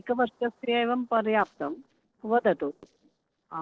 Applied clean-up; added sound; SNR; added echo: neural separator model SepFormer DNS4.